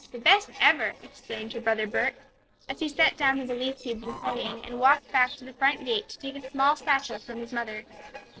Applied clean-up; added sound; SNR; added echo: neural separator model SepFormer DNS4.